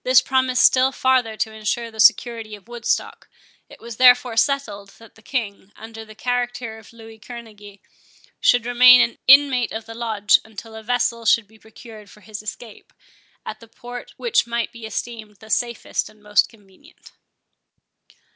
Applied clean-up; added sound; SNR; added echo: none; none; none; none.